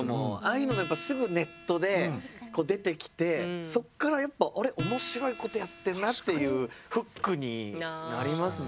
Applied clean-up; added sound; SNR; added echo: none; Acoustic guitar; 15 dB; none.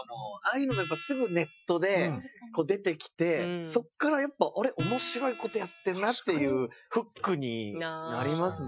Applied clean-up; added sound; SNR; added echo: classical method Wiener filter.